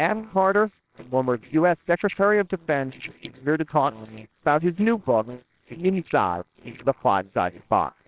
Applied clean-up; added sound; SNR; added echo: neural separator model SepFormer WHAMR!.